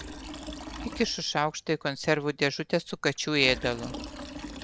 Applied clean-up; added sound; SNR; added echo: none; Liquid; 12 dB; none.